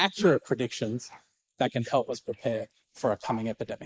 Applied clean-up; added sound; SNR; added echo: neural mask model Resemble Enhance denoiser.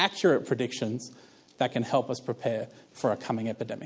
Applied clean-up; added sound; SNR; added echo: none; none; none; none.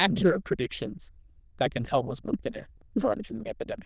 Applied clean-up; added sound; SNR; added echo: neural diffusion model UNIVERSE++.